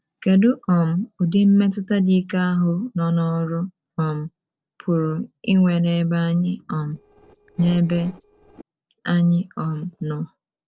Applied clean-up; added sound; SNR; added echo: neural separator model SepFormer DNS4.